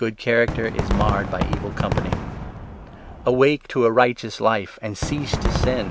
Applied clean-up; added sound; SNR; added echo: none; Fireworks; 4 dB; none.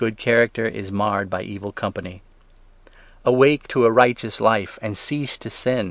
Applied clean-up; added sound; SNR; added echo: none; none; none; none.